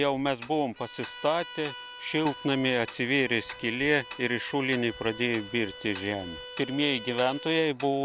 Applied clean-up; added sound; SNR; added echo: none; Bowed string instrument + Tick-tock; 15 dB; none.